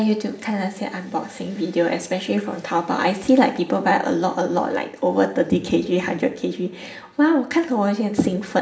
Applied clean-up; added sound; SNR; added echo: none; none; none; reverberation time 1.7 s.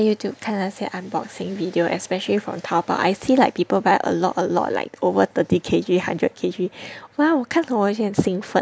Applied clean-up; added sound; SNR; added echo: none; none; none; none.